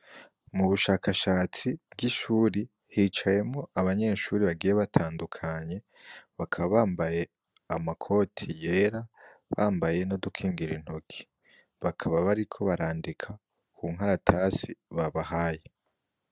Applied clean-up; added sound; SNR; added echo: none; none; none; none.